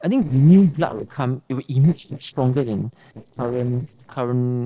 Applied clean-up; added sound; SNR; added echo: neural separator model SepFormer DNS4.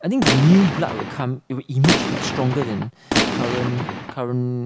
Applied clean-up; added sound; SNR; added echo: none; Gunshot, gunfire; 2 dB; none.